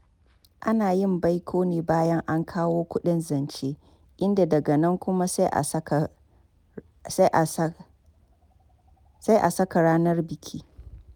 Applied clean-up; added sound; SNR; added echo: none; none; none; none.